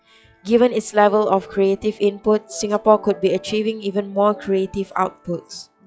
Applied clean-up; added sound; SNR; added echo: classical method log-MMSE.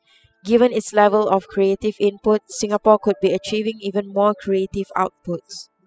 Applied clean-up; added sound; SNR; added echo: classical method spectral subtraction.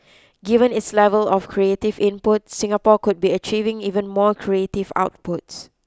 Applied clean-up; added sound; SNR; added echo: none; none; none; none.